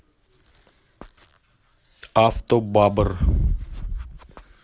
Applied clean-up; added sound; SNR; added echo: none; none; none; none.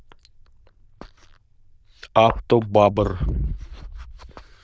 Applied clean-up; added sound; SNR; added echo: neural diffusion model UNIVERSE++.